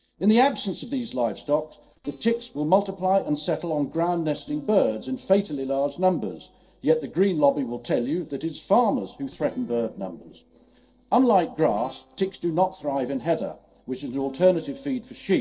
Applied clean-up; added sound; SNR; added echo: neural separator model SepFormer DNS4.